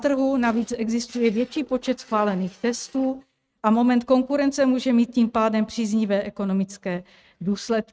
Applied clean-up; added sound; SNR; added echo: neural mask model RNNoise.